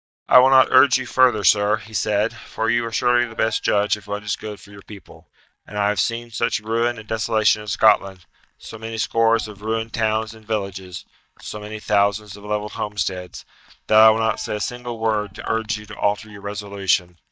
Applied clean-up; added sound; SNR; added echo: neural mask model DeepFilterNet 3.